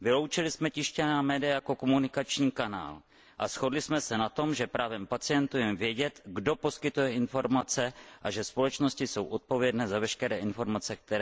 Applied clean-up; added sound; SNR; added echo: none; none; none; none.